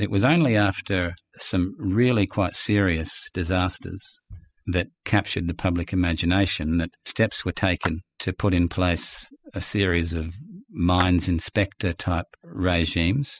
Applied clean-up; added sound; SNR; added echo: classical method spectral subtraction.